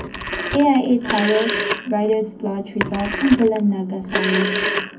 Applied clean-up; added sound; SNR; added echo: none; Telephone; 5 dB; reverberation time 0.3 s.